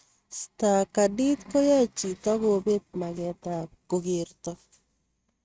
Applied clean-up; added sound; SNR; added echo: neural mask model RNNoise.